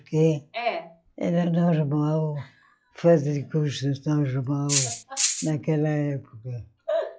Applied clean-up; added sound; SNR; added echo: classical method log-MMSE.